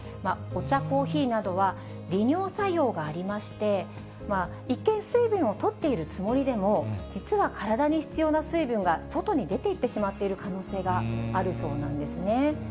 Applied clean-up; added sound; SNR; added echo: none; none; none; none.